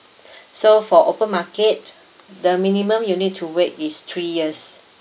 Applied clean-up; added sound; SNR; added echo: none; none; none; none.